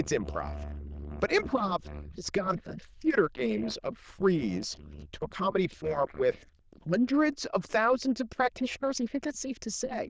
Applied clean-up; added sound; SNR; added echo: neural diffusion model UNIVERSE++.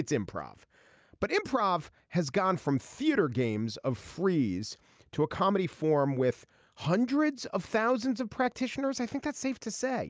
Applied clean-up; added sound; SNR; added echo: none; none; none; none.